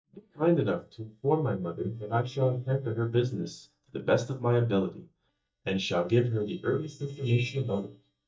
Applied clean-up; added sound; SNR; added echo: neural mask model DeepFilterNet 3.